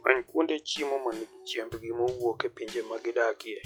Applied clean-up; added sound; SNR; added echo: classical method log-MMSE.